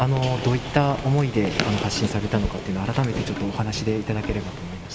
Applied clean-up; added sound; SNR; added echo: none; Percussion; 18 dB; none.